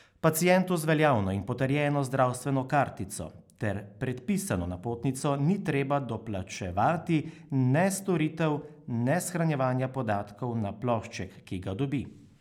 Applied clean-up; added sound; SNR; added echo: none; none; none; none.